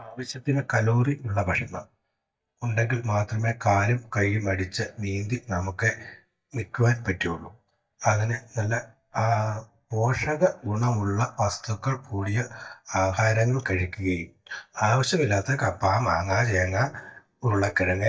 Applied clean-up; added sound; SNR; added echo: neural mask model DeepFilterNet 3.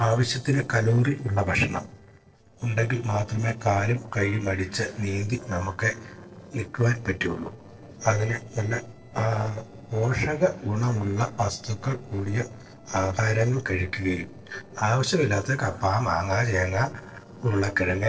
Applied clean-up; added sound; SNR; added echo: neural separator model SepFormer DNS4.